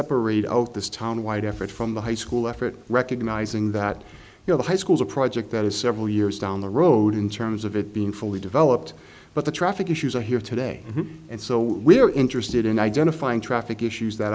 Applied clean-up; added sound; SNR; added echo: none; none; none; none.